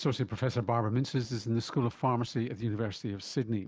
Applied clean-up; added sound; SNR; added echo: none; none; none; none.